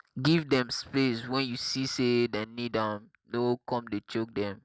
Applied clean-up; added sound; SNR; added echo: none; none; none; none.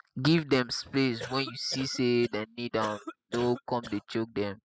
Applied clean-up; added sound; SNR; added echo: classical method spectral subtraction.